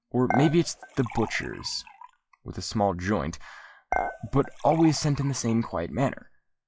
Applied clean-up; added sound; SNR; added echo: classical method log-MMSE.